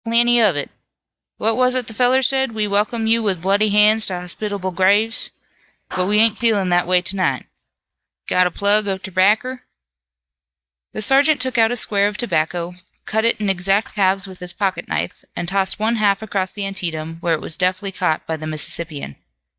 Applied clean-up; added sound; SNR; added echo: neural mask model DeepFilterNet 3.